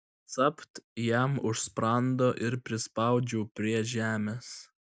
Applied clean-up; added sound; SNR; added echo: none; none; none; none.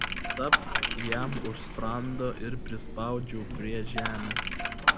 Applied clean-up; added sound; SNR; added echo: none; Coin (dropping); -5 dB; none.